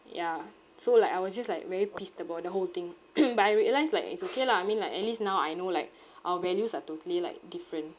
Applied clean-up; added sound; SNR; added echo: none; none; none; none.